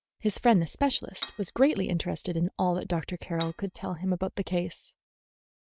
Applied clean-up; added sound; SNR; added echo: neural mask model RNNoise.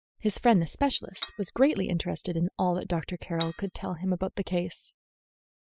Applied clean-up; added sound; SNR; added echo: classical method spectral subtraction.